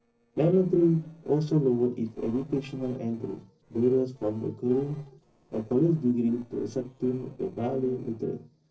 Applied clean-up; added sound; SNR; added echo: neural separator model SepFormer DNS4.